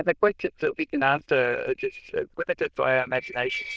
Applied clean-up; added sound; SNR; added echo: neural diffusion model UNIVERSE++.